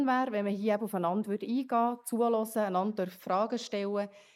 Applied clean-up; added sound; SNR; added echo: neural mask model Resemble Enhance denoiser.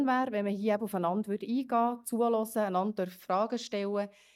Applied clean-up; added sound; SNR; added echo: neural mask model DeepFilterNet 3.